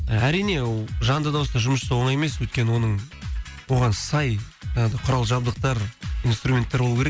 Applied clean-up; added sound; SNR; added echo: none; none; none; none.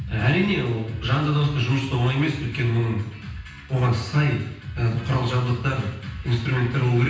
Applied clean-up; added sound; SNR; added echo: none; none; none; reverberation time 0.9 s.